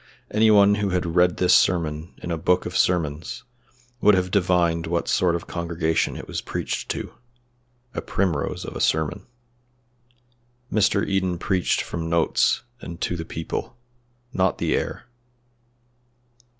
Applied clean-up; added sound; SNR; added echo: none; none; none; none.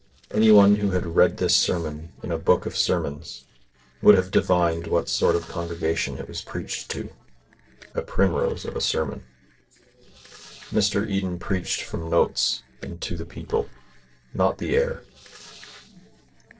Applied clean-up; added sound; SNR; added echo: neural separator model SepFormer DNS4.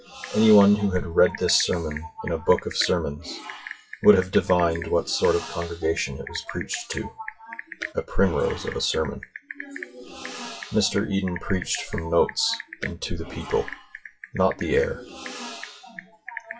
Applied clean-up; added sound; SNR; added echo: classical method WPE with log-MMSE.